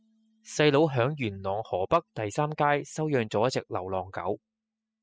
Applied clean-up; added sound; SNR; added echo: classical method spectral subtraction.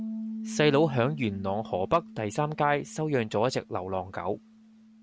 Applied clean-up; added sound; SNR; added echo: none; Bass guitar; 13 dB; none.